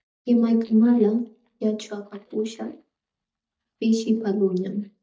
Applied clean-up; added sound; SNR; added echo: neural mask model DeepFilterNet 3.